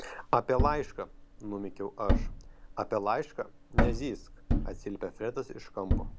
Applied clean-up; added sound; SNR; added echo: none; Thump, thud; -2 dB; none.